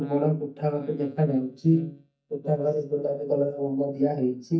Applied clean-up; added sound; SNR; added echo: neural mask model DeepFilterNet 3.